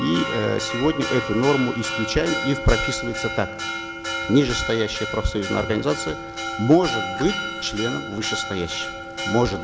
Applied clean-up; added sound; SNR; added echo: none; Church bell; 6 dB; none.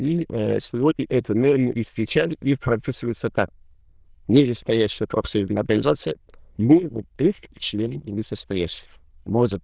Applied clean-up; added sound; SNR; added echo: neural diffusion model UNIVERSE++.